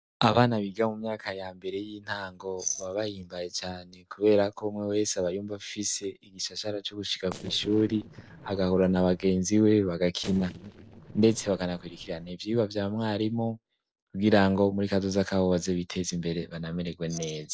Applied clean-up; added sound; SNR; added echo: neural separator model SepFormer DNS4.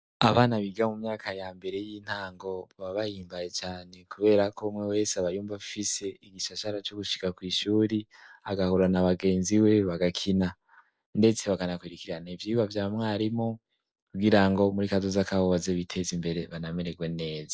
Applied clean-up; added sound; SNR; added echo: none; none; none; none.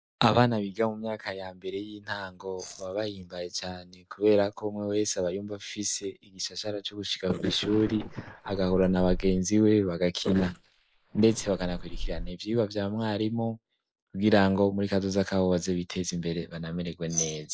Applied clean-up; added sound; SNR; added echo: neural mask model Resemble Enhance denoiser.